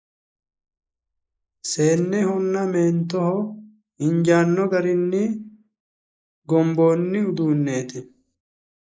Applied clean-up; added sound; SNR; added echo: neural mask model Resemble Enhance denoiser.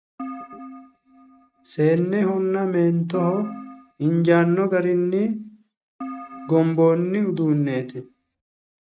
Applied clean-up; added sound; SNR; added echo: neural mask model RNNoise.